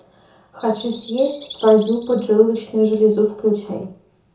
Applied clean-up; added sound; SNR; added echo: none; Bird vocalization, bird call, bird song; 11 dB; reverberation time 0.5 s.